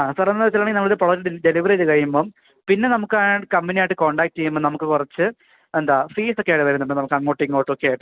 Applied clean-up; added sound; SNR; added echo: none; none; none; none.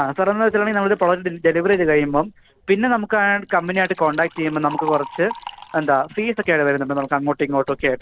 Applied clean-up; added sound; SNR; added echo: none; Liquid; 18 dB; none.